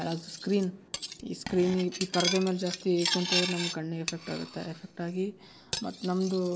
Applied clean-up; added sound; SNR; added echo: none; Cutlery, silverware; 6 dB; none.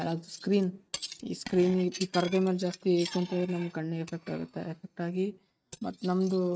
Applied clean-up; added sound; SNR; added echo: neural mask model RNNoise.